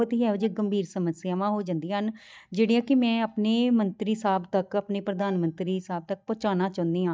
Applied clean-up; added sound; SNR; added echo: neural mask model DeepFilterNet 3.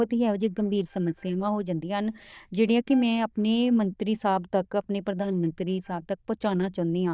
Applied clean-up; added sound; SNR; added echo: neural diffusion model UNIVERSE++.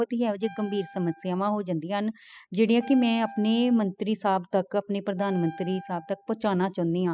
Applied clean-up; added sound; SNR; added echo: classical method spectral subtraction.